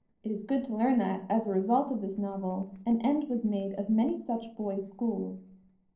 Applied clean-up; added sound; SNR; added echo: neural separator model SepFormer DNS4.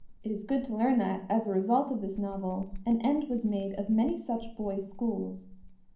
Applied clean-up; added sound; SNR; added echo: none; Bell; 16 dB; reverberation time 0.6 s.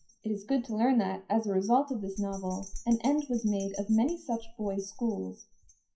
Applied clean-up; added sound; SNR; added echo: classical method WPE with log-MMSE.